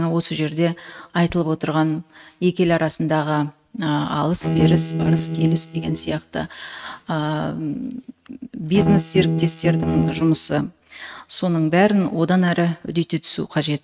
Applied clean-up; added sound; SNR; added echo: neural mask model RNNoise.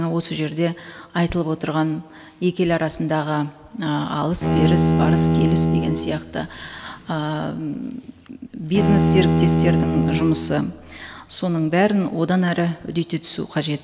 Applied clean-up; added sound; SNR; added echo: none; Bowed string instrument; -2 dB; none.